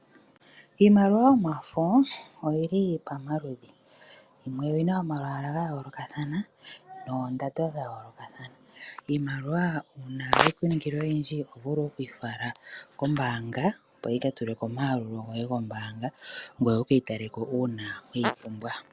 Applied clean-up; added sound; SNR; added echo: none; none; none; none.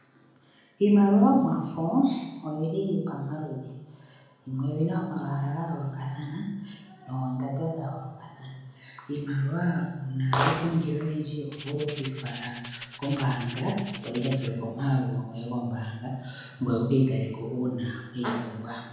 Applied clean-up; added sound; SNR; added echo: none; Rattle (instrument); 12 dB; reverberation time 0.9 s.